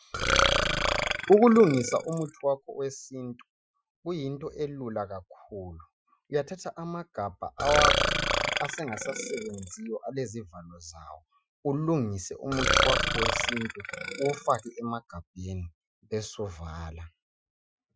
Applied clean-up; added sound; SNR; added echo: classical method Wiener filter.